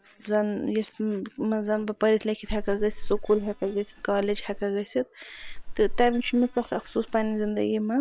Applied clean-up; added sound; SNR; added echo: neural separator model SepFormer WHAM!.